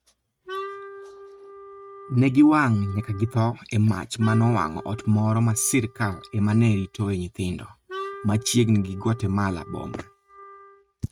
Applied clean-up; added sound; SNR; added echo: neural mask model RNNoise.